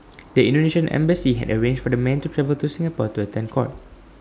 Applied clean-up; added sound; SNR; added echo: none; Stream; 20 dB; none.